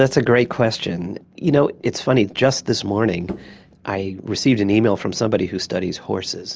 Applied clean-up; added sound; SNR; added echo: neural separator model SepFormer DNS4.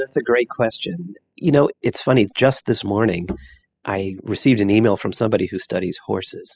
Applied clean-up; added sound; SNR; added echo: classical method spectral subtraction.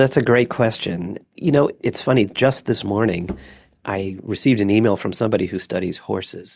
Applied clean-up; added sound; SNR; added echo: neural mask model DeepFilterNet 3.